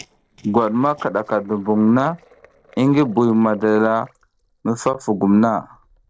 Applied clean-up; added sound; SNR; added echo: neural separator model SepFormer DNS4.